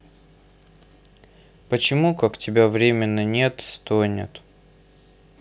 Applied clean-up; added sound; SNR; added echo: none; none; none; none.